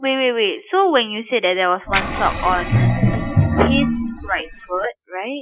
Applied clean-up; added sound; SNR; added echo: classical method Wiener filter.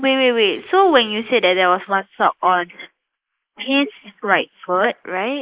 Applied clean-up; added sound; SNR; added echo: neural mask model Resemble Enhance denoiser.